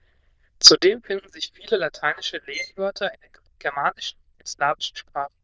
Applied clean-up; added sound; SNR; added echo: neural diffusion model UNIVERSE++.